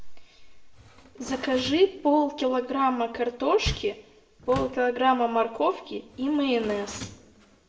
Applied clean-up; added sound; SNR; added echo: none; Door; 15 dB; reverberation time 0.6 s.